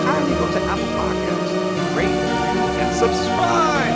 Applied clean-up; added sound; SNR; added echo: none; Organ; -5 dB; none.